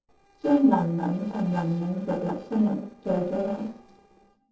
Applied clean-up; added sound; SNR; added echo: neural separator model SepFormer DNS4.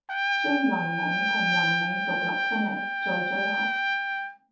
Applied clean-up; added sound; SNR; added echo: none; Trumpet; -5 dB; reverberation time 0.6 s.